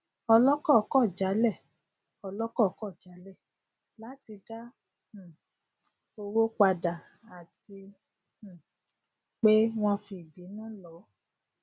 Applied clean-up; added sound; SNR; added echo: none; none; none; none.